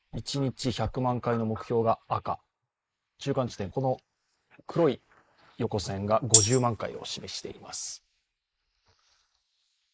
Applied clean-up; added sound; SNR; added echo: neural mask model Resemble Enhance denoiser.